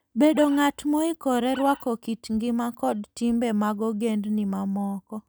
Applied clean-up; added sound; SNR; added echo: none; Animal; 20 dB; none.